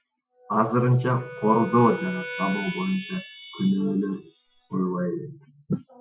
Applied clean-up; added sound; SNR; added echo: classical method Wiener filter.